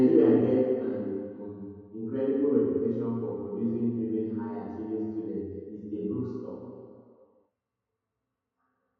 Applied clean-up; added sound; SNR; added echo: none; none; none; reverberation time 2.2 s.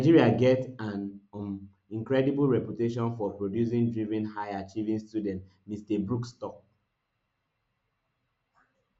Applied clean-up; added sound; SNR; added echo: none; none; none; none.